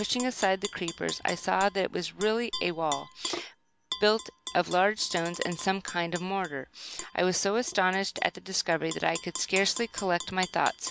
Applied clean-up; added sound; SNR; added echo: none; Tap / Glass; 13 dB; none.